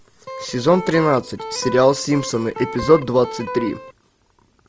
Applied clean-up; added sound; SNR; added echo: none; Electric guitar; 11 dB; none.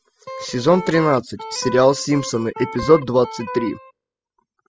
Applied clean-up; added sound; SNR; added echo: classical method spectral subtraction.